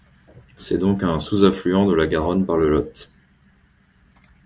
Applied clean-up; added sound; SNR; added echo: none; none; none; none.